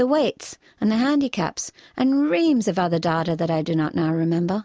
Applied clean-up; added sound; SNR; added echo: none; none; none; none.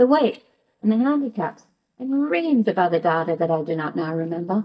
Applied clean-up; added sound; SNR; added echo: neural mask model DeepFilterNet 3.